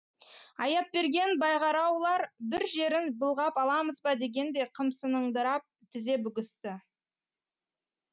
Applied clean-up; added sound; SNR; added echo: none; none; none; none.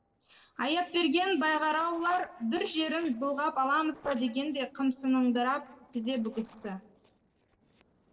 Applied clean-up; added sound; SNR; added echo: neural separator model SepFormer DNS4.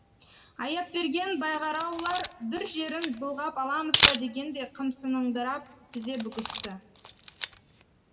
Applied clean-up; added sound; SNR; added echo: none; Camera; 2 dB; reverberation time 1.3 s.